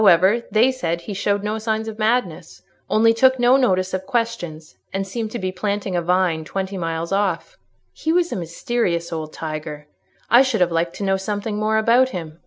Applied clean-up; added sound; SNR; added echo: none; none; none; none.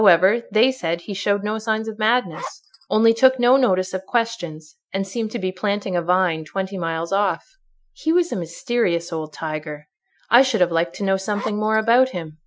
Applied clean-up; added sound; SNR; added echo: classical method Wiener filter.